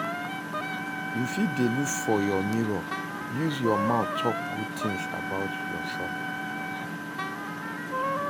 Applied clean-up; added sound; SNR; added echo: none; Engine + Wind instrument, woodwind instrument; 0 dB; none.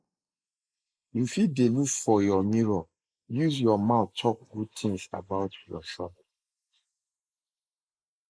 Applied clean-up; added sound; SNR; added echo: neural mask model Resemble Enhance denoiser.